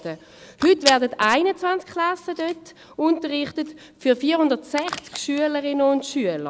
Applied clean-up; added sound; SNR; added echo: none; Packing tape, duct tape / Tearing; 14 dB; none.